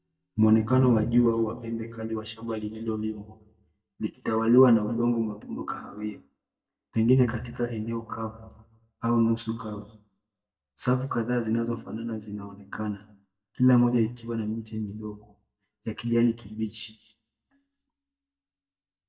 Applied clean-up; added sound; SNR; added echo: neural mask model DeepFilterNet 3.